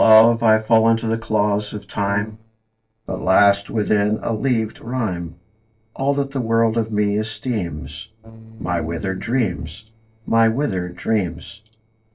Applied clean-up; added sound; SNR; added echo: neural separator model SepFormer DNS4.